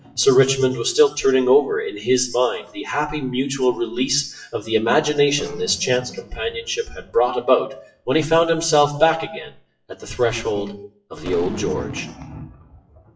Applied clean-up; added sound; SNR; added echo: classical method WPE with log-MMSE.